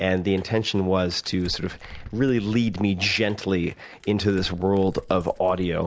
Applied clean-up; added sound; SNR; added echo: neural mask model Resemble Enhance denoiser.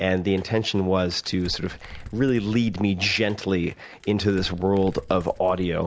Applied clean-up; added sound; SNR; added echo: none; Crumpling, crinkling; 19 dB; none.